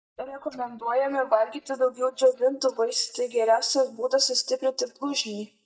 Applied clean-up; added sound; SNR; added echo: neural mask model DeepFilterNet 3.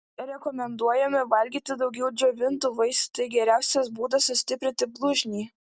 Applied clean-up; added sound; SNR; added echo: none; none; none; none.